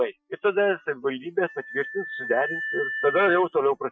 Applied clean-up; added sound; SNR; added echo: classical method Wiener filter.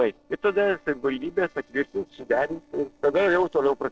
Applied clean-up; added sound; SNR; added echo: neural separator model SepFormer DNS4.